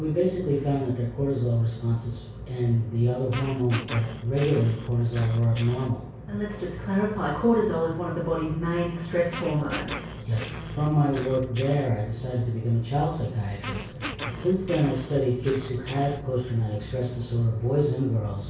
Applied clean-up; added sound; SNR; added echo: none; Growling; 13 dB; reverberation time 0.6 s.